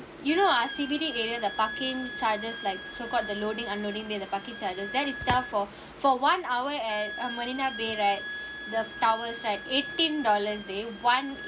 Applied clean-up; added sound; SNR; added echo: none; Wind instrument, woodwind instrument; 11 dB; none.